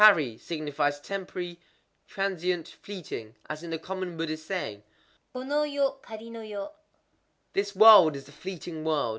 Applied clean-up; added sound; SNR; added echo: none; none; none; none.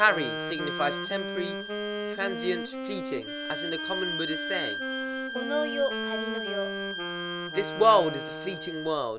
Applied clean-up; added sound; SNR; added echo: none; Bowed string instrument + Wind instrument, woodwind instrument; 3 dB; none.